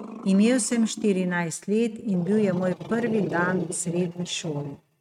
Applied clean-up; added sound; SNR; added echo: neural mask model RNNoise.